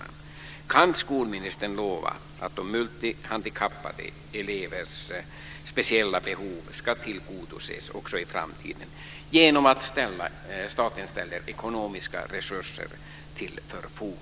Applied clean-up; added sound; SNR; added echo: none; none; none; none.